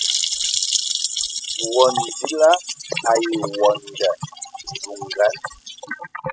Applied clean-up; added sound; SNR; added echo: classical method spectral subtraction.